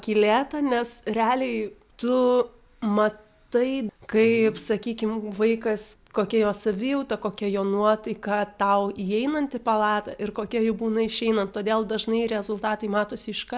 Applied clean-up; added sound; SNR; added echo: none; none; none; none.